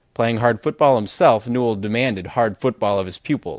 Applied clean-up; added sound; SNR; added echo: none; none; none; none.